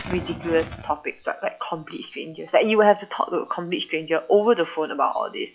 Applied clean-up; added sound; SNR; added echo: classical method log-MMSE.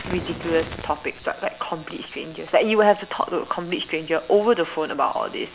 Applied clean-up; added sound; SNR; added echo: none; Fire; 17 dB; none.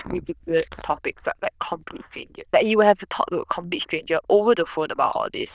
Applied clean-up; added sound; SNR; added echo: neural diffusion model UNIVERSE++.